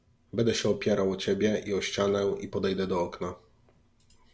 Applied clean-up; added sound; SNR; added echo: none; none; none; none.